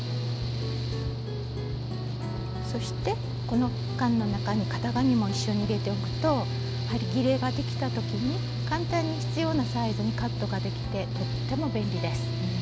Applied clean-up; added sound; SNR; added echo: none; Mechanical fan / Engine; 0 dB; none.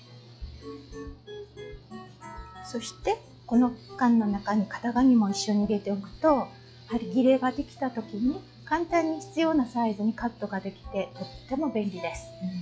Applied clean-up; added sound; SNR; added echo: classical method log-MMSE.